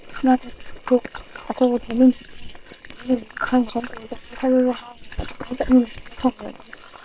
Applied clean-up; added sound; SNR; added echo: neural separator model SepFormer WHAM!.